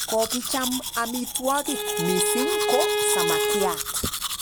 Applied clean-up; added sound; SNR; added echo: none; Domestic sounds, home sounds + Bowed string instrument; -1 dB; none.